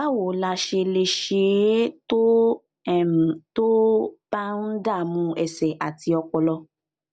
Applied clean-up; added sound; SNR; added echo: none; none; none; none.